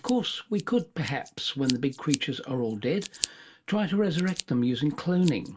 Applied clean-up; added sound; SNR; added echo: none; Scissors; 14 dB; reverberation time 0.2 s.